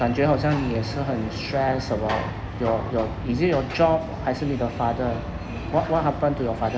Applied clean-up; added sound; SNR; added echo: none; none; none; none.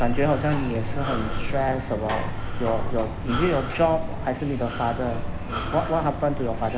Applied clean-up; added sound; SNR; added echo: none; Breathing; 4 dB; none.